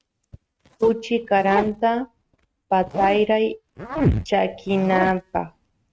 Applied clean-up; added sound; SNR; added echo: neural mask model RNNoise.